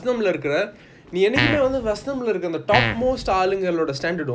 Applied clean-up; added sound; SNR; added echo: none; Fart; 3 dB; none.